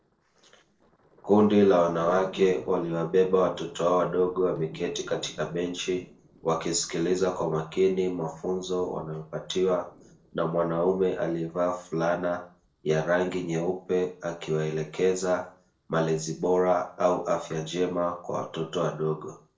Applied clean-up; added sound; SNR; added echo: neural separator model SepFormer DNS4.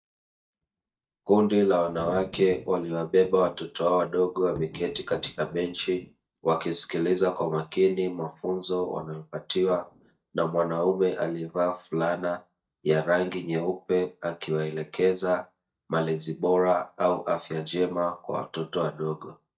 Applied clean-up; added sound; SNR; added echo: neural mask model DeepFilterNet 3.